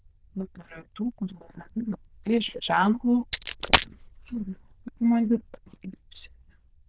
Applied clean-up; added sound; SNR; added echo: neural diffusion model UNIVERSE++.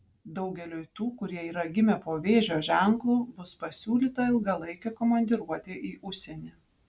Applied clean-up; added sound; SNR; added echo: none; none; none; none.